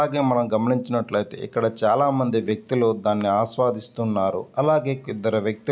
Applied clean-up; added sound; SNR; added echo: none; none; none; none.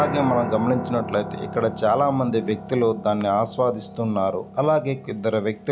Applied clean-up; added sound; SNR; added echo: none; Piano; 11 dB; none.